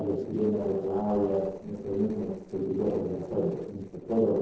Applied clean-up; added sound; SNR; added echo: neural separator model SepFormer DNS4.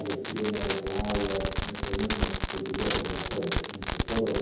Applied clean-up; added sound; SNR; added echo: none; Fireworks; -1 dB; reverberation time 0.9 s.